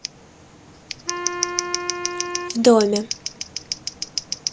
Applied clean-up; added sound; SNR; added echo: none; Scissors + Wind instrument, woodwind instrument; 4 dB; none.